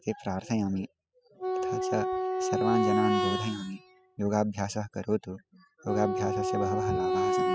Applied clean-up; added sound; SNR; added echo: classical method spectral subtraction.